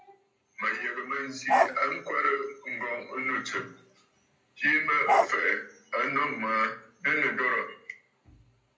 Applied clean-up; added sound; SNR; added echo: none; Bark; -5 dB; reverberation time 0.5 s.